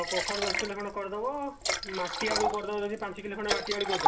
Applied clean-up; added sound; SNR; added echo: none; Liquid; -1 dB; reverberation time 0.4 s.